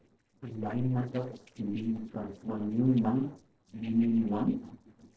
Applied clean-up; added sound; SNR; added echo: neural separator model SepFormer DNS4.